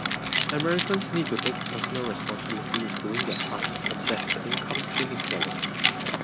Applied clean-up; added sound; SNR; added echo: none; Clock + Keys jangling; -3 dB; none.